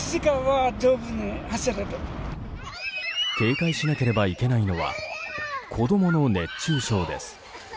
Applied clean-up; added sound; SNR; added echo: none; none; none; none.